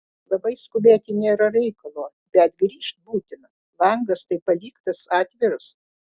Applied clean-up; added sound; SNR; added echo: none; none; none; none.